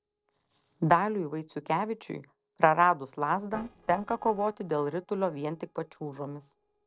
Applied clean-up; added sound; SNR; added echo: neural separator model SepFormer DNS4.